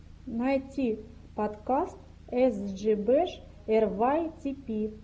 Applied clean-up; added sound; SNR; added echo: none; none; none; none.